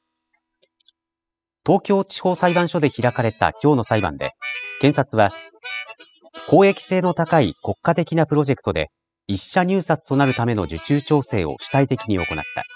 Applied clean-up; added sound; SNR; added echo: classical method spectral subtraction.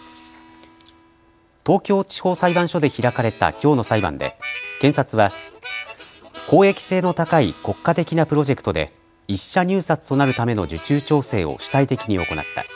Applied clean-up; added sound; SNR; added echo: none; Harmonica; 17 dB; none.